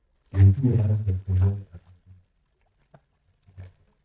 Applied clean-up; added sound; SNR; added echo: neural mask model DeepFilterNet 3.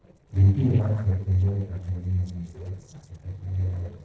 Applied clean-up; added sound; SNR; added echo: neural separator model SepFormer DNS4.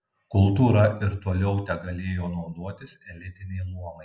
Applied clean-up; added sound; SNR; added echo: none; none; none; none.